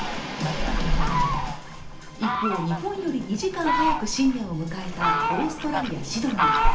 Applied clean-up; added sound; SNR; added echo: none; Fowl; -2 dB; reverberation time 0.4 s.